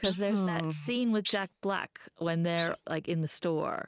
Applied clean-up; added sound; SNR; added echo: neural mask model Resemble Enhance denoiser.